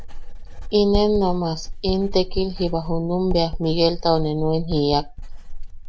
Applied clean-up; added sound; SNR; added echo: none; Writing; 5 dB; none.